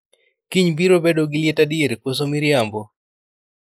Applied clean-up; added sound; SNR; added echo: neural mask model Resemble Enhance denoiser.